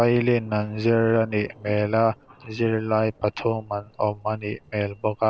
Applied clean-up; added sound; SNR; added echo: neural separator model SepFormer DNS4.